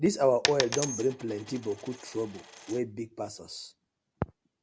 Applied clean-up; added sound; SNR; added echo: none; Coin (dropping); 6 dB; none.